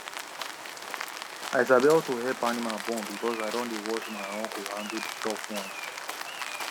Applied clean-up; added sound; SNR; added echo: none; Rain; 7 dB; none.